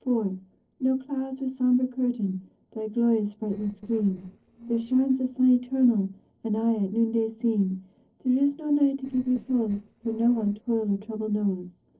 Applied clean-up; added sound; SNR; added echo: neural separator model SepFormer DNS4.